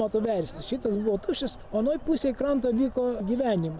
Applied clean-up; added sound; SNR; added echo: none; none; none; none.